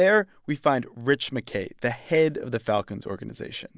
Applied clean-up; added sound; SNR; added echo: neural mask model DeepFilterNet 3.